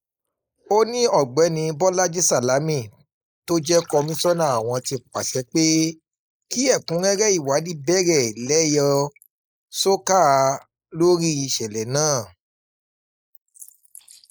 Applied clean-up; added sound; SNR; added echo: neural mask model Resemble Enhance denoiser.